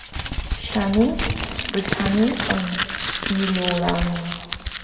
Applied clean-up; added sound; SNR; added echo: none; Crumpling, crinkling; 1 dB; reverberation time 2.0 s.